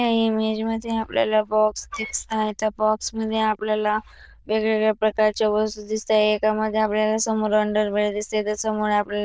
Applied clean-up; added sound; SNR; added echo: neural diffusion model UNIVERSE++.